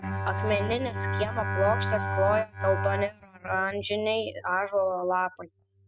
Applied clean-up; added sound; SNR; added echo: neural mask model RNNoise.